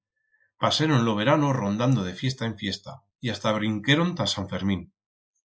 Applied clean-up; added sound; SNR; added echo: neural mask model Resemble Enhance denoiser.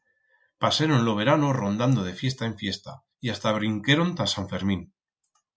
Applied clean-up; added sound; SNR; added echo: none; none; none; none.